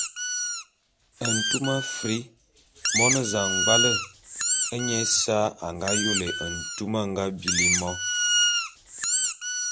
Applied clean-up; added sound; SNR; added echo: none; Squeak; -3 dB; none.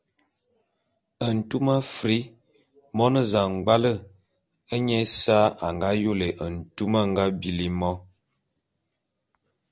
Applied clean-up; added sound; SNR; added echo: none; none; none; none.